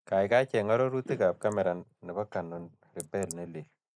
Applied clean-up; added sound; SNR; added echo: neural mask model Resemble Enhance denoiser.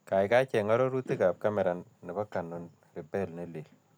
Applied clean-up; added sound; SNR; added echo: none; none; none; none.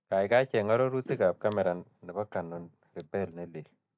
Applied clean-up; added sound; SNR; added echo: neural mask model DeepFilterNet 3.